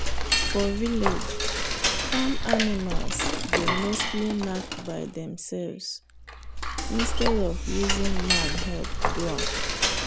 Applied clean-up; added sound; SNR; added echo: none; Cutlery, silverware / Dishes, pots, and pans; -4 dB; none.